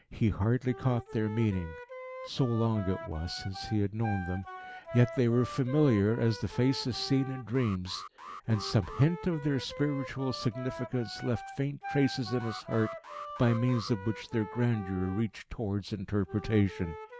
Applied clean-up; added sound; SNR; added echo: none; Alarm + Wind instrument, woodwind instrument; 13 dB; none.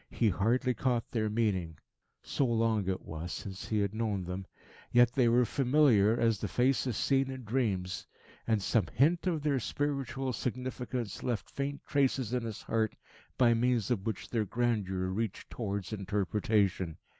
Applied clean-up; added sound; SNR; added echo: none; none; none; none.